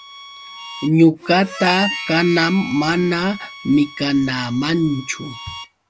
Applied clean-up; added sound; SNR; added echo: none; Harmonica; 13 dB; none.